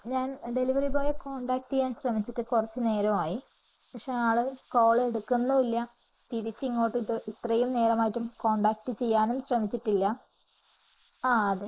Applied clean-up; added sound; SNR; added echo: neural mask model Resemble Enhance denoiser.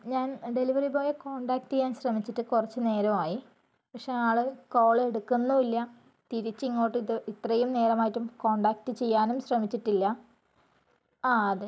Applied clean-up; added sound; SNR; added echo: none; none; none; none.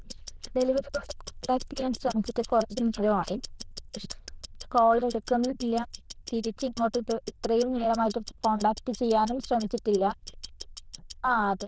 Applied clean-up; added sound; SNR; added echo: neural diffusion model UNIVERSE++.